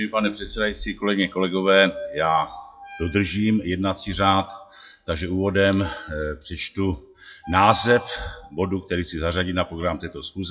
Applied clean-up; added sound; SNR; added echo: classical method WPE with log-MMSE.